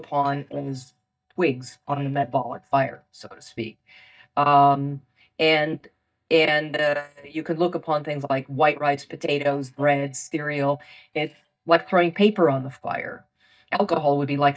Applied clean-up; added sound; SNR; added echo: neural mask model DeepFilterNet 3.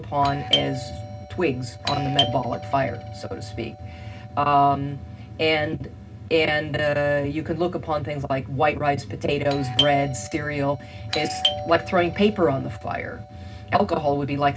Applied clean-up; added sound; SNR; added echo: none; Doorbell; 9 dB; reverberation time 0.4 s.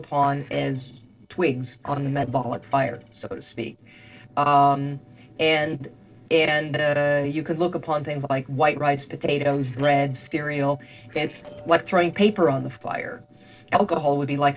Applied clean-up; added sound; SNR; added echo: neural separator model SepFormer DNS4.